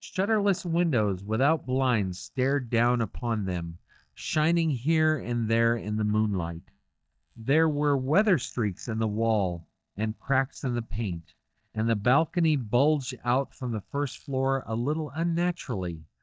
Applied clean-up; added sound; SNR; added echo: neural mask model DeepFilterNet 3.